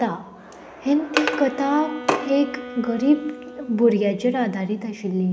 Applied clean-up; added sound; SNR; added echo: none; Wind instrument, woodwind instrument; 14 dB; none.